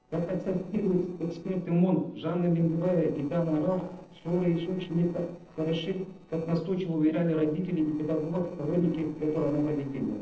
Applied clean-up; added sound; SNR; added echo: neural separator model SepFormer DNS4.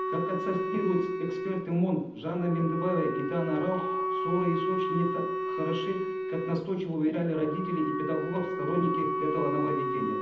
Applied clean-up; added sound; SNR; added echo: none; Wind instrument, woodwind instrument; 2 dB; reverberation time 0.8 s.